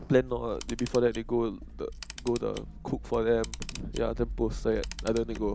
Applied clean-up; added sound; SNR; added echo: none; Camera; 9 dB; none.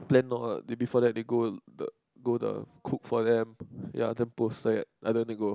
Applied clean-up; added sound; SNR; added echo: none; none; none; none.